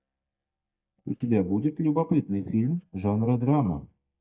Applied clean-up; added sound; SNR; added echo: neural mask model DeepFilterNet 3.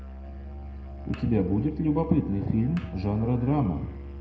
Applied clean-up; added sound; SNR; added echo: none; Musical instrument; 11 dB; reverberation time 0.7 s.